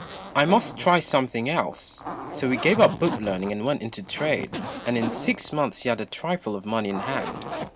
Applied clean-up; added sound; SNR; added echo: none; Zipper (clothing); 11 dB; none.